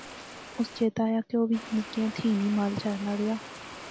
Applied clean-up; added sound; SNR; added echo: none; Water; 14 dB; none.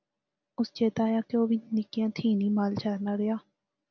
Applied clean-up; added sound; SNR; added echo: none; none; none; none.